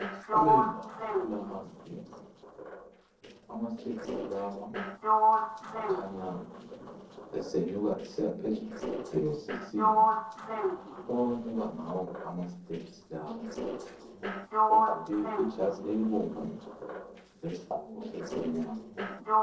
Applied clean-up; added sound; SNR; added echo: neural separator model SepFormer DNS4.